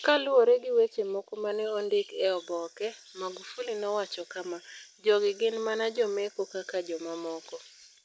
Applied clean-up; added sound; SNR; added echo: none; none; none; none.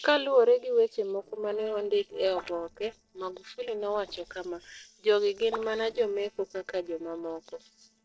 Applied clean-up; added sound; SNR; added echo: neural separator model SepFormer DNS4.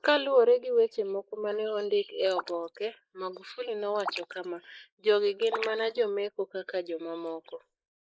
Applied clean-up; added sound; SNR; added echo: neural mask model Resemble Enhance denoiser.